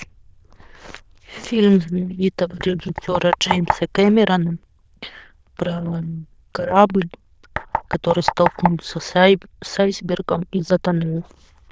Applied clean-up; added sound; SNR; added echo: neural diffusion model UNIVERSE++.